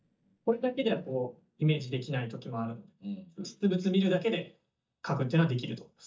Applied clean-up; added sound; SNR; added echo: neural mask model DeepFilterNet 3.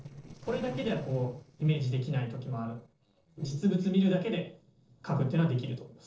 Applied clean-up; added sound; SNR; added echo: neural separator model SepFormer DNS4.